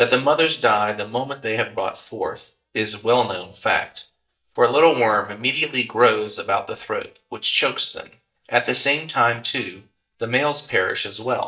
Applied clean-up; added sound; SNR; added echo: neural mask model DeepFilterNet 3.